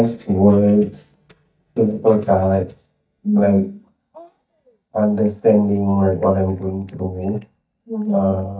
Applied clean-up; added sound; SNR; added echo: neural mask model DeepFilterNet 3.